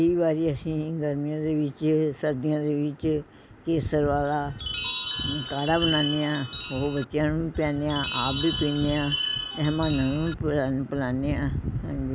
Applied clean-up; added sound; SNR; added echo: none; Chime; 2 dB; none.